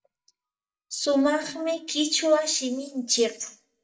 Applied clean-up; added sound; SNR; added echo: neural mask model DeepFilterNet 3.